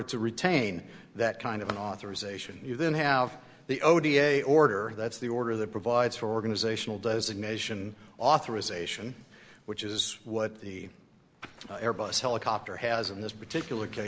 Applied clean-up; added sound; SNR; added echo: none; none; none; none.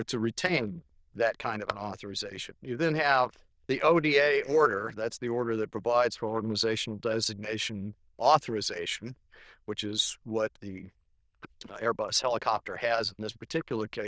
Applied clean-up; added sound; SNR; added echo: neural diffusion model UNIVERSE++.